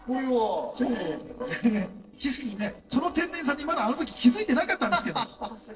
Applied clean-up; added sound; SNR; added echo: neural separator model SepFormer DNS4.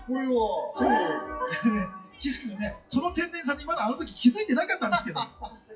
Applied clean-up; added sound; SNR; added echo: classical method WPE with log-MMSE.